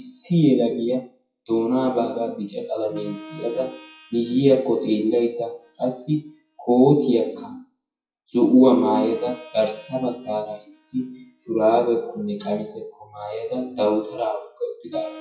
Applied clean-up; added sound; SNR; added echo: classical method WPE with log-MMSE.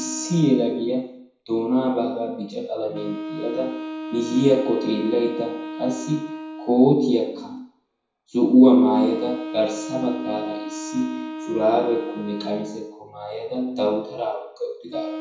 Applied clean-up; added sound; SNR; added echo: none; Wind instrument, woodwind instrument; 12 dB; reverberation time 0.6 s.